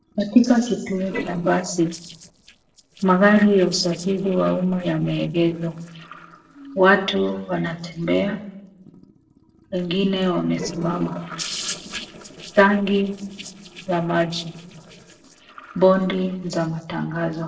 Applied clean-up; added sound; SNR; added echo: neural separator model SepFormer DNS4.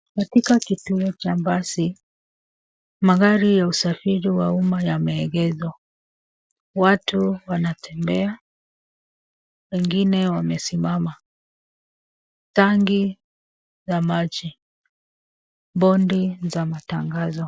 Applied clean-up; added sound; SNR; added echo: none; none; none; none.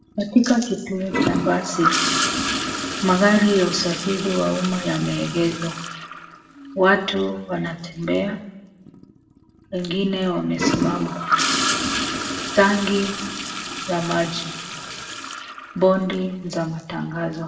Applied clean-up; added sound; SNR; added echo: none; Toilet flush / Gurgling; 4 dB; reverberation time 0.8 s.